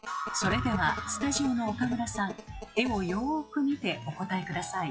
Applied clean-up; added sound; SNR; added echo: classical method log-MMSE.